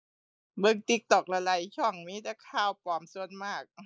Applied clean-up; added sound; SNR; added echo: neural mask model Resemble Enhance denoiser.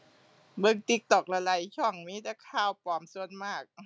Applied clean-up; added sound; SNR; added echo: none; none; none; none.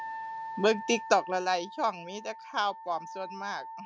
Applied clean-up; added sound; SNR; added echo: none; Wind instrument, woodwind instrument; 11 dB; none.